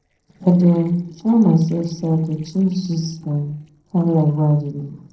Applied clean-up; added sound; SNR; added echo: neural separator model SepFormer DNS4.